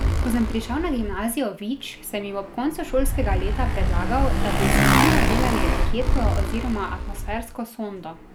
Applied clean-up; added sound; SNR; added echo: none; Motorcycle; -5 dB; none.